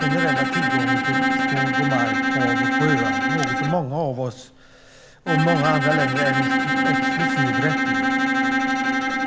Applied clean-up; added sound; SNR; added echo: none; Bowed string instrument; -4 dB; none.